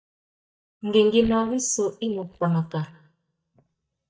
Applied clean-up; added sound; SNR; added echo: neural mask model DeepFilterNet 3.